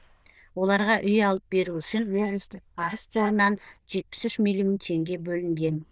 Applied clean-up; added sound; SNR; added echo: neural diffusion model UNIVERSE++.